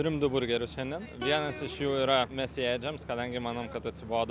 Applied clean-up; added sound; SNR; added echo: none; Plucked string instrument; 17 dB; none.